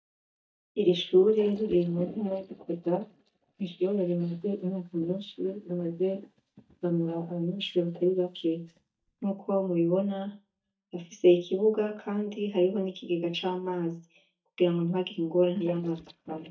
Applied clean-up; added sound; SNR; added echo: neural mask model DeepFilterNet 3.